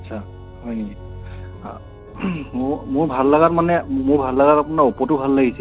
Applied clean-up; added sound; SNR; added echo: none; Organ; 17 dB; none.